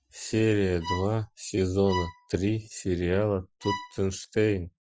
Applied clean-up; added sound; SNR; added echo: classical method Wiener filter.